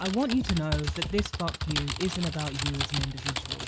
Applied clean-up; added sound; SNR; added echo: none; Typing; 3 dB; none.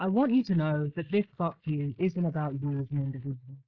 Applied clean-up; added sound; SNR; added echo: neural mask model Resemble Enhance denoiser.